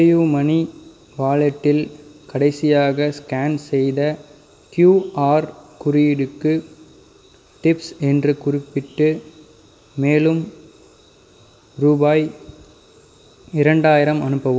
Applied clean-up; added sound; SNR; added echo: none; none; none; none.